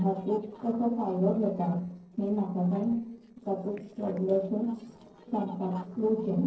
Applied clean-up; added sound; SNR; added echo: neural separator model SepFormer DNS4.